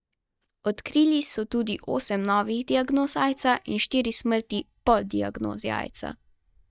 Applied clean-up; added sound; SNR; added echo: neural mask model DeepFilterNet 3.